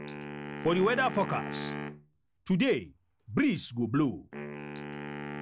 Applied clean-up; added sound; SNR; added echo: none; Wind instrument, woodwind instrument; 9 dB; none.